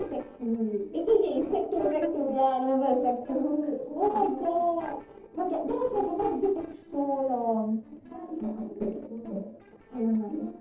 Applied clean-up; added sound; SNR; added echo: neural separator model SepFormer DNS4.